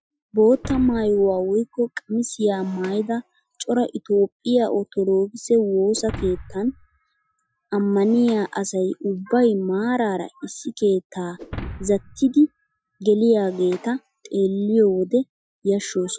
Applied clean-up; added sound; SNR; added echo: classical method Wiener filter.